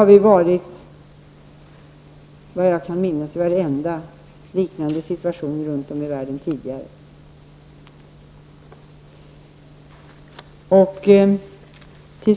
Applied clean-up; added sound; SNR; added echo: none; none; none; none.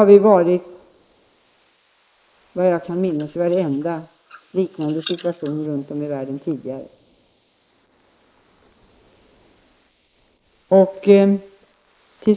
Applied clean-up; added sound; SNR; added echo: neural mask model Resemble Enhance denoiser.